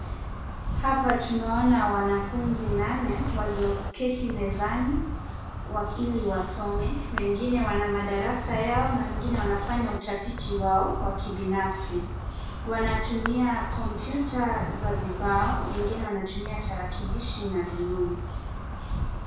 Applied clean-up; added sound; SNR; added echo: none; Insect; 3 dB; reverberation time 0.6 s.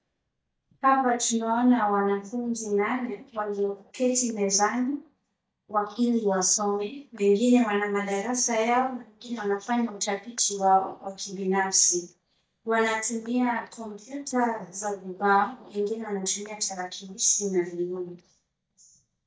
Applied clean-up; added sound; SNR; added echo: neural mask model DeepFilterNet 3.